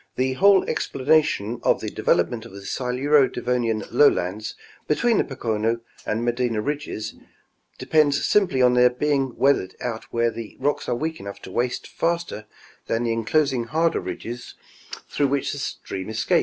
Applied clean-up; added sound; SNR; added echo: none; none; none; none.